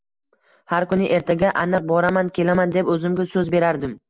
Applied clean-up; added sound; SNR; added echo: none; none; none; none.